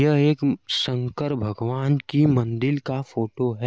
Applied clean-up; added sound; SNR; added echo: none; none; none; none.